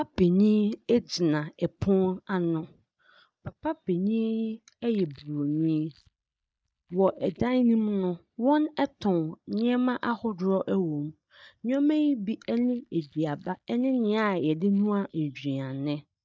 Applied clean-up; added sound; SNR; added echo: neural mask model DeepFilterNet 3.